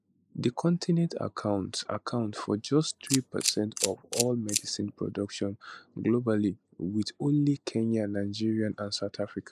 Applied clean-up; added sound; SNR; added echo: neural mask model Resemble Enhance denoiser.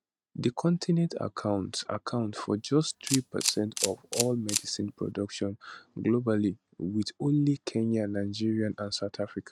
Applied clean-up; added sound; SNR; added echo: neural mask model RNNoise.